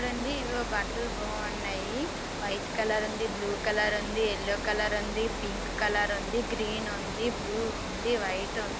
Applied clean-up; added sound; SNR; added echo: none; Water; 2 dB; none.